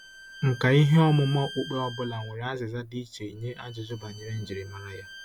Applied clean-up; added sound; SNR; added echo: none; Bowed string instrument; 18 dB; none.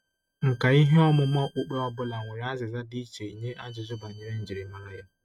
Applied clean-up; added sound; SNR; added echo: neural mask model RNNoise.